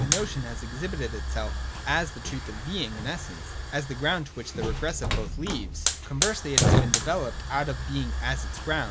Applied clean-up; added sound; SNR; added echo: none; Hiss / Fire; -3 dB; none.